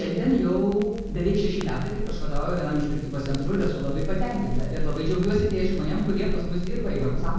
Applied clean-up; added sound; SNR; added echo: none; Crackle; 2 dB; reverberation time 1.3 s.